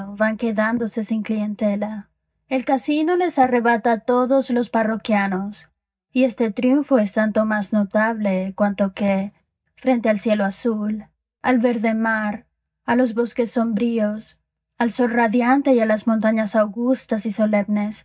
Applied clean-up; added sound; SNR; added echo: neural mask model DeepFilterNet 3.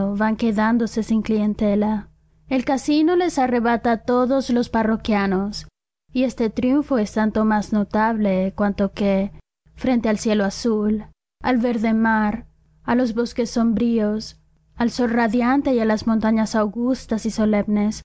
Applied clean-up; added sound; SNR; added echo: none; none; none; none.